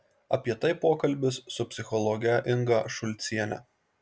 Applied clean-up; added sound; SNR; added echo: none; none; none; none.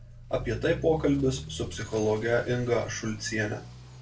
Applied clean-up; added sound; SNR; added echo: none; Accelerating, revving, vroom / Motor vehicle (road); 12 dB; reverberation time 0.2 s.